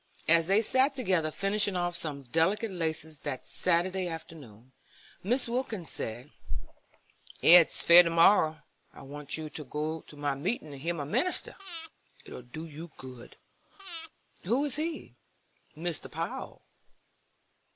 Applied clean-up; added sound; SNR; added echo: neural mask model Resemble Enhance denoiser.